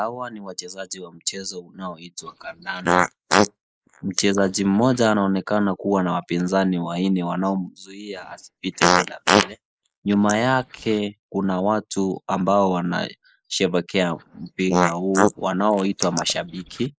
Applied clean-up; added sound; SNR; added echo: neural mask model Resemble Enhance denoiser.